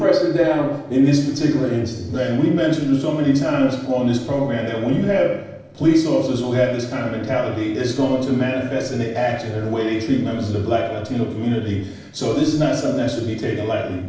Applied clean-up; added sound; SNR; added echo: neural separator model SepFormer DNS4.